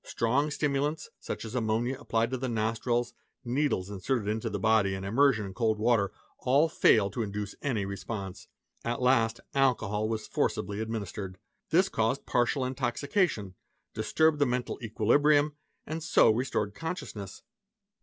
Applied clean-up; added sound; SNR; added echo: none; none; none; none.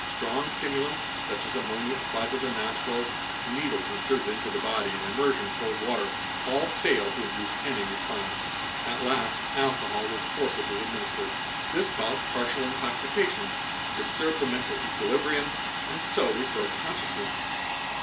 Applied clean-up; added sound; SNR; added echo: none; Domestic sounds, home sounds; 0 dB; reverberation time 0.3 s.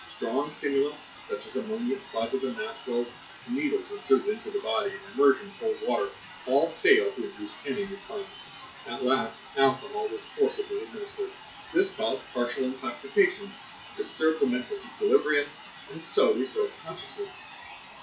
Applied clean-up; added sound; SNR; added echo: classical method WPE with log-MMSE.